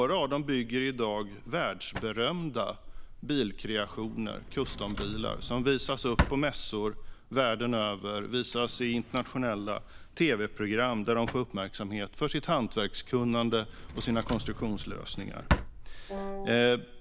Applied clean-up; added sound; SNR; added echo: none; Wind instrument, woodwind instrument + Drawer open or close; 8 dB; none.